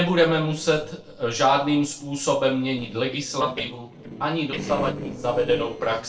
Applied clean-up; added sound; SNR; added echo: neural separator model SepFormer DNS4.